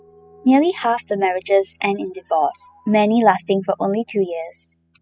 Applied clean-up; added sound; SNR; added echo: classical method spectral subtraction.